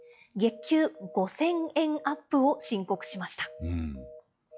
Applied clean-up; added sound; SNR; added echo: classical method log-MMSE.